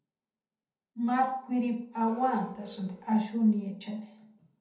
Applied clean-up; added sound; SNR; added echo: none; Alarm; 19 dB; reverberation time 0.6 s.